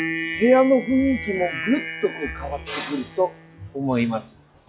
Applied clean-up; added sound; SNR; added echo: classical method log-MMSE.